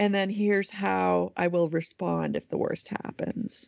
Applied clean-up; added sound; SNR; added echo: none; none; none; none.